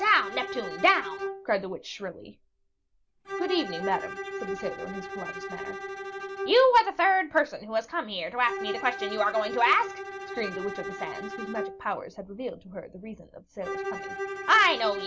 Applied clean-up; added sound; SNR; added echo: none; Bowed string instrument; 9 dB; none.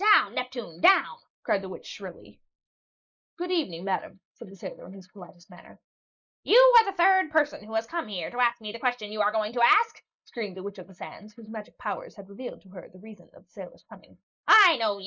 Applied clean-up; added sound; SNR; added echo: neural mask model Resemble Enhance denoiser.